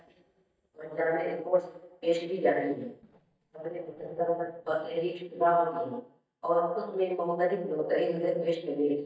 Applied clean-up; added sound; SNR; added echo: neural mask model DeepFilterNet 3.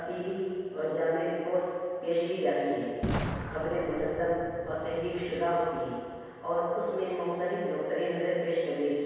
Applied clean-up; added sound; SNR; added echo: none; Boom; 11 dB; reverberation time 1.9 s.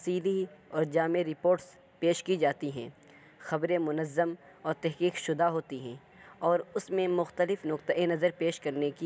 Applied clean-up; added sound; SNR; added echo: none; none; none; none.